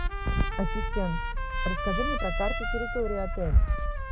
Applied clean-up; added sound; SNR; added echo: none; Trumpet; 8 dB; none.